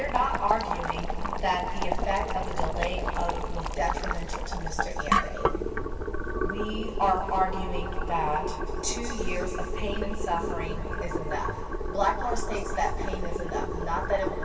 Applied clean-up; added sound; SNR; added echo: none; Boiling; -2 dB; reverberation time 2.6 s.